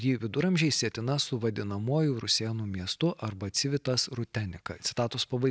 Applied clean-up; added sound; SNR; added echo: none; none; none; none.